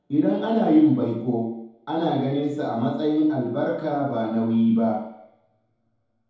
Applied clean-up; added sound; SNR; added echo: none; none; none; reverberation time 2.0 s.